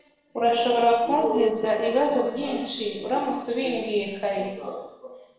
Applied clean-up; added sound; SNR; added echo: neural separator model SepFormer DNS4.